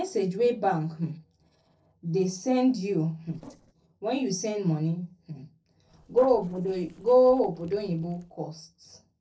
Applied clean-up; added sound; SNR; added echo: neural separator model SepFormer DNS4.